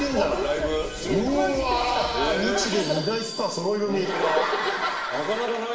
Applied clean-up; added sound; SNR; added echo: none; none; none; reverberation time 0.8 s.